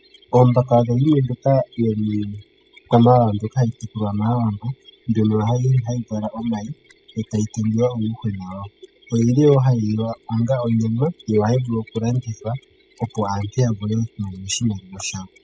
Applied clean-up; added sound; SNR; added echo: classical method spectral subtraction.